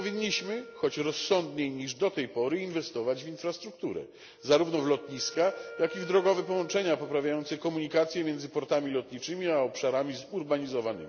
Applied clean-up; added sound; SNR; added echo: none; Wind instrument, woodwind instrument; 20 dB; none.